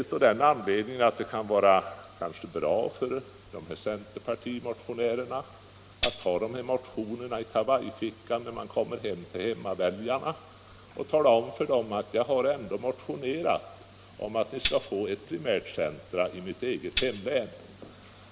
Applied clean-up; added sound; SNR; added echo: none; Tambourine; 9 dB; none.